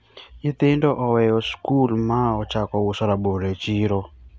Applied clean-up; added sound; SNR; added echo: none; none; none; none.